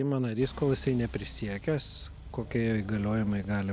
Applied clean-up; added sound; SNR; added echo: none; Engine; 14 dB; none.